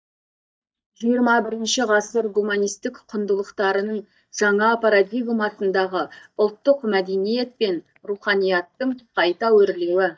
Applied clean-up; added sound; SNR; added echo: neural mask model DeepFilterNet 3.